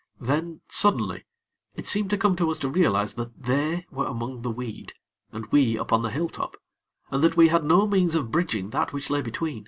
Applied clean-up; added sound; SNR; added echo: none; none; none; none.